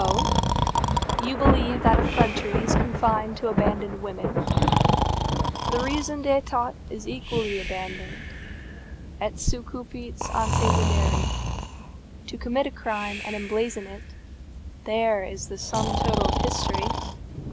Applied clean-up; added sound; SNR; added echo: none; Thunder / Rain + Breathing; -3 dB; none.